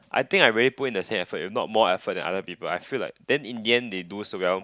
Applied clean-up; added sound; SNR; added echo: none; none; none; none.